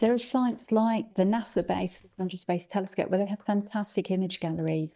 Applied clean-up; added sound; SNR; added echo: neural mask model DeepFilterNet 3.